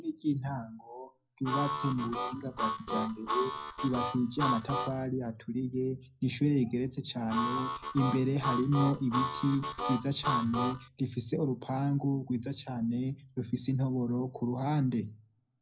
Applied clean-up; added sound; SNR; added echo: none; Harmonica; 3 dB; reverberation time 0.4 s.